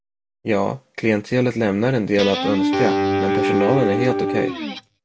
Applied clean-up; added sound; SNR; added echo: none; Guitar; -1 dB; none.